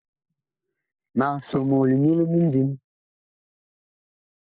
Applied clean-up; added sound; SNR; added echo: neural mask model Resemble Enhance denoiser.